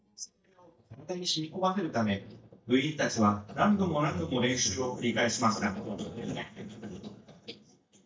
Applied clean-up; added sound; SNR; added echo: neural mask model DeepFilterNet 3.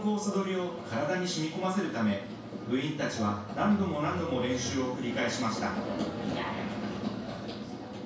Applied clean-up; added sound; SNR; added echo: none; Bowed string instrument; 13 dB; reverberation time 0.7 s.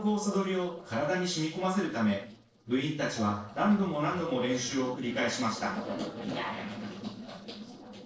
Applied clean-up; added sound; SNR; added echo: neural separator model SepFormer DNS4.